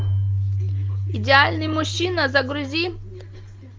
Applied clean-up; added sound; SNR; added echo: none; Keyboard (musical); 2 dB; none.